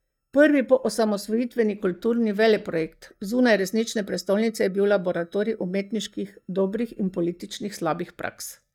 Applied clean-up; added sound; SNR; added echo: neural mask model DeepFilterNet 3.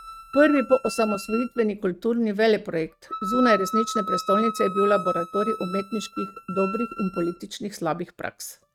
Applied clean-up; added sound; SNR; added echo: neural mask model RNNoise.